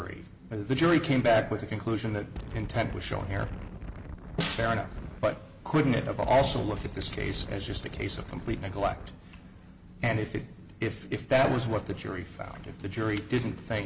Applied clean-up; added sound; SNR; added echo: none; Snare drum + Wind; 9 dB; none.